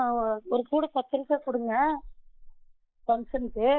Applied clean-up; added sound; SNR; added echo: neural mask model Resemble Enhance denoiser.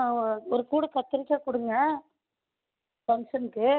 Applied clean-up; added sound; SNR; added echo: none; none; none; none.